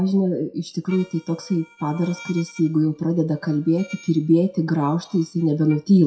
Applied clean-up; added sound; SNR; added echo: classical method WPE with log-MMSE.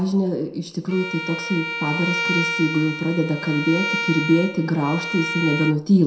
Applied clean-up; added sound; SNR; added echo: none; Bowed string instrument; 6 dB; reverberation time 0.6 s.